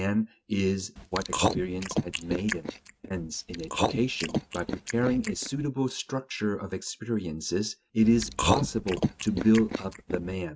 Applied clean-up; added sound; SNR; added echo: neural mask model RNNoise.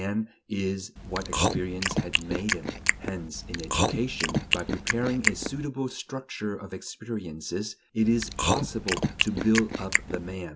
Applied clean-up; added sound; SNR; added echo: none; Chewing, mastication; -2 dB; none.